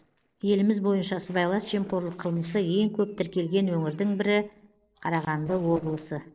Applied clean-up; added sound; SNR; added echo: neural separator model SepFormer DNS4.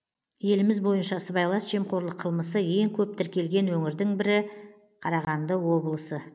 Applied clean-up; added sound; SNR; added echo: none; none; none; none.